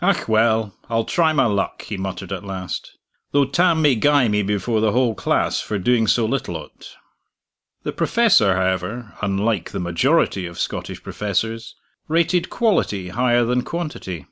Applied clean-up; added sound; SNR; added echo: none; none; none; none.